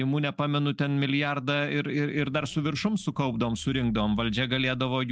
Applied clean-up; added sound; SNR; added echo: none; Zipper (clothing); 19 dB; none.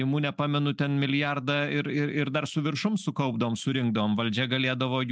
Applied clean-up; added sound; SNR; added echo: none; none; none; none.